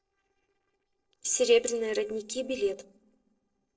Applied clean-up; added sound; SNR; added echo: neural separator model SepFormer DNS4.